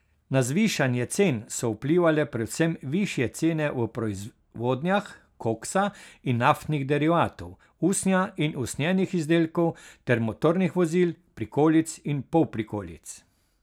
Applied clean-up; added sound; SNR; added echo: none; none; none; none.